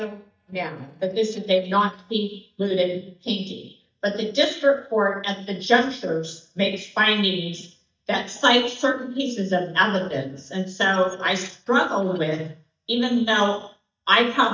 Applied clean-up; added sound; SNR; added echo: neural mask model DeepFilterNet 3.